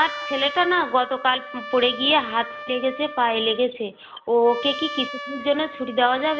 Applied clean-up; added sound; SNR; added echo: none; Trumpet; 13 dB; none.